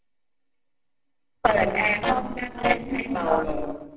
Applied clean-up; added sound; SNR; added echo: neural separator model SepFormer DNS4.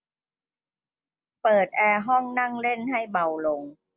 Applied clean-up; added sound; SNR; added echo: none; none; none; none.